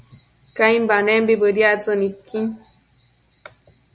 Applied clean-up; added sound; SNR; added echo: none; none; none; none.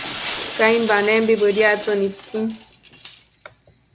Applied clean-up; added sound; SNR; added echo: none; Shatter; 10 dB; none.